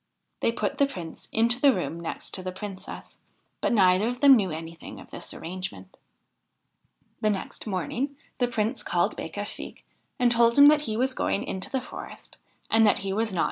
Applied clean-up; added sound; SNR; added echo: none; none; none; none.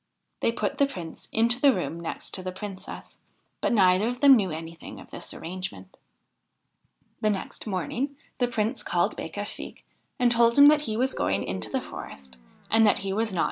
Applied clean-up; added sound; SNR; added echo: none; Guitar; 14 dB; none.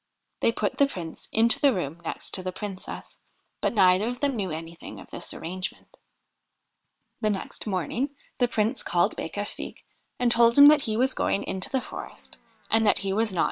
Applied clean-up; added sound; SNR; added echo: neural separator model SepFormer WHAM!.